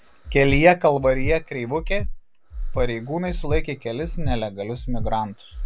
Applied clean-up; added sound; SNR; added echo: none; Breathing; 4 dB; none.